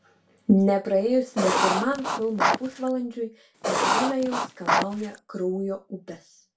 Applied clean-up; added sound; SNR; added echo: none; Writing; -1 dB; reverberation time 0.2 s.